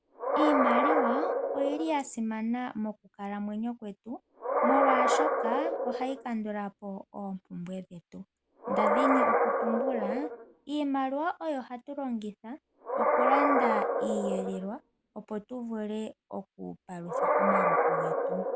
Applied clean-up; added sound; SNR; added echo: none; Animal; -3 dB; none.